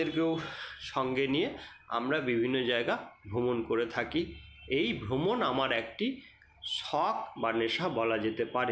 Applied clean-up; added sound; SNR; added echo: none; none; none; none.